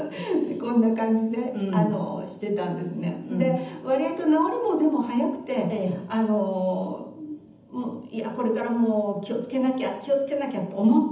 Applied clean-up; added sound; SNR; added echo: none; none; none; reverberation time 0.8 s.